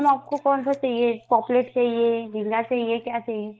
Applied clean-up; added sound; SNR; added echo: neural mask model DeepFilterNet 3.